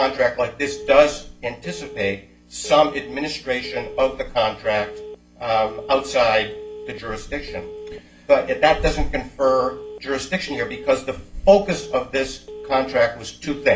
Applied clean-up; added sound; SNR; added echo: none; Telephone; 16 dB; reverberation time 0.4 s.